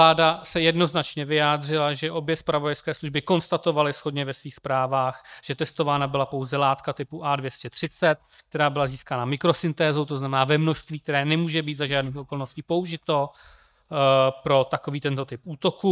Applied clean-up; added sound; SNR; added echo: neural mask model DeepFilterNet 3.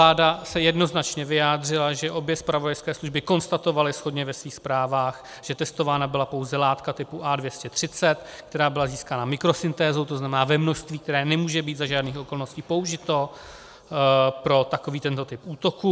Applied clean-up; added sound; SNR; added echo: none; none; none; none.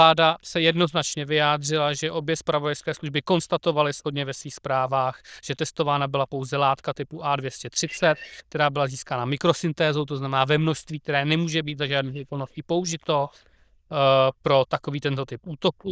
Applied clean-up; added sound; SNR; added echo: neural diffusion model UNIVERSE++.